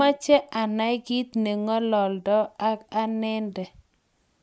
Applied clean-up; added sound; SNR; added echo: none; none; none; none.